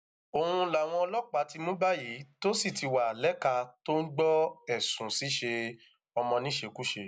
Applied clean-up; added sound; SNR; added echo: none; none; none; none.